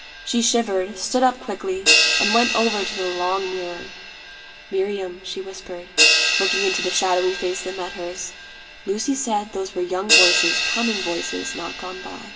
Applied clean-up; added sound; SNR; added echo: none; Crash cymbal; -1 dB; reverberation time 1.4 s.